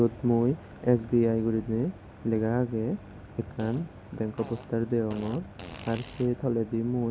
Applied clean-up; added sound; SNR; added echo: none; Fart; 18 dB; none.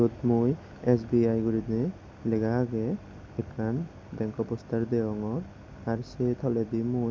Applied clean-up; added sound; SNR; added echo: none; none; none; none.